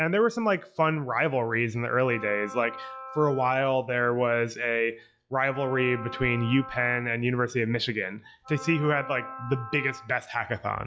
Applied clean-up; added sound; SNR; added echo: classical method log-MMSE.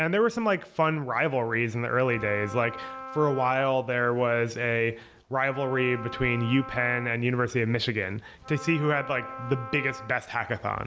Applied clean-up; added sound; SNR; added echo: none; Wind instrument, woodwind instrument; 14 dB; none.